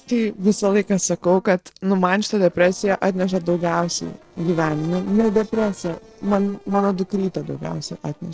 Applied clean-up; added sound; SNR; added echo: neural separator model SepFormer DNS4.